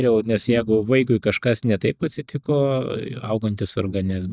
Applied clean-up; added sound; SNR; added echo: neural mask model DeepFilterNet 3.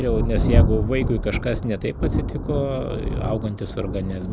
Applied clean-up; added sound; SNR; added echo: none; Thunder; -2 dB; none.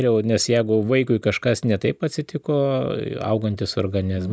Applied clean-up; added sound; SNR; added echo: none; none; none; none.